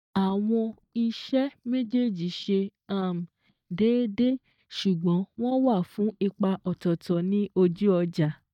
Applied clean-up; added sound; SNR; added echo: neural mask model DeepFilterNet 3.